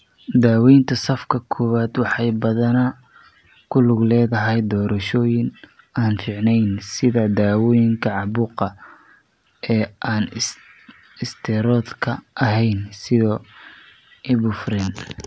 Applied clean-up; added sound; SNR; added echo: none; none; none; none.